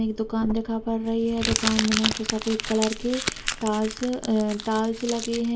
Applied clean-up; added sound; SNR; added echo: none; Crumpling, crinkling; 6 dB; reverberation time 0.2 s.